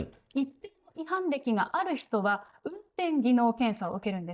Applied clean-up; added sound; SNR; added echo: neural mask model DeepFilterNet 3.